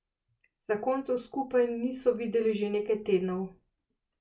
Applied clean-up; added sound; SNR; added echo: none; none; none; none.